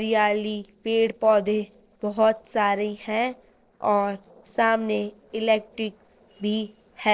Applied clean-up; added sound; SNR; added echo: neural separator model SepFormer DNS4.